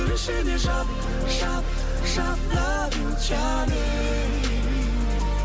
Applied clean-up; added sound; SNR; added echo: none; none; none; none.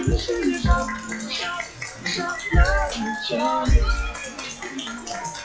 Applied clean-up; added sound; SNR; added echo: classical method WPE with log-MMSE.